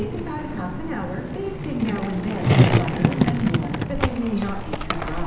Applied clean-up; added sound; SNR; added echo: none; Skateboard; -5 dB; reverberation time 0.8 s.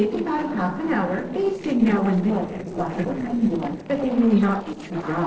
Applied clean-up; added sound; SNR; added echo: neural separator model SepFormer DNS4.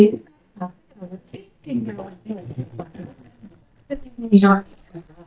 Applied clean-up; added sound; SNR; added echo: neural mask model DeepFilterNet 3.